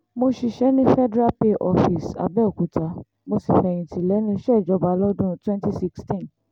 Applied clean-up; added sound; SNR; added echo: none; none; none; none.